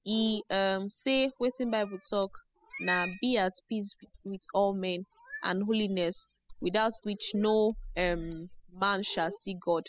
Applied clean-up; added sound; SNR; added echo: classical method spectral subtraction.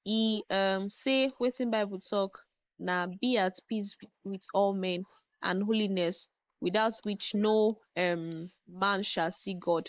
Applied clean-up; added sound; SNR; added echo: neural mask model Resemble Enhance denoiser.